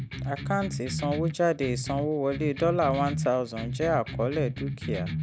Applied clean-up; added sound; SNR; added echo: none; Electric guitar; 5 dB; none.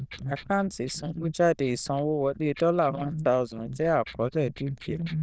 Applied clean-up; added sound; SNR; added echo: neural diffusion model UNIVERSE++.